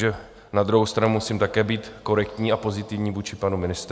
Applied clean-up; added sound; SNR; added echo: none; none; none; none.